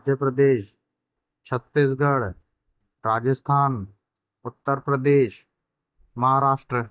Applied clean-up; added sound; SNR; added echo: neural mask model DeepFilterNet 3.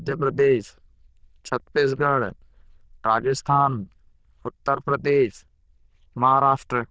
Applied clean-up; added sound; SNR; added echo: neural diffusion model UNIVERSE++.